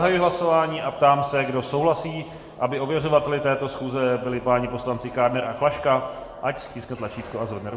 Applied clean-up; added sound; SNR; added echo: none; none; none; reverberation time 1.2 s.